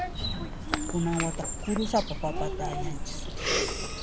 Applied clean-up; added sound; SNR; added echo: none; Bird vocalization, bird call, bird song; -2 dB; none.